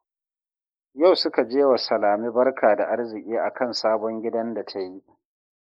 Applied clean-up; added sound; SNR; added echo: neural mask model Resemble Enhance denoiser.